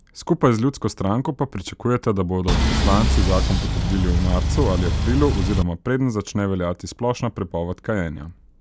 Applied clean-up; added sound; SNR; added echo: none; Engine; -3 dB; none.